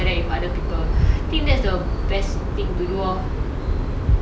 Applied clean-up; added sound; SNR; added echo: none; none; none; none.